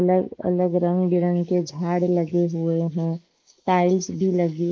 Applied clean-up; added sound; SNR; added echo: neural mask model Resemble Enhance denoiser.